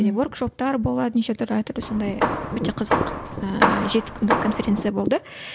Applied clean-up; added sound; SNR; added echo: none; Hammer; 1 dB; none.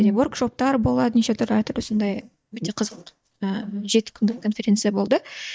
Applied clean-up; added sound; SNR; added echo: neural mask model DeepFilterNet 3.